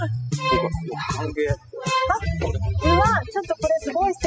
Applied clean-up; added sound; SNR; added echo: classical method spectral subtraction.